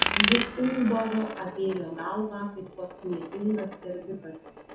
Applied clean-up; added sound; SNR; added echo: none; Coin (dropping); 3 dB; reverberation time 0.6 s.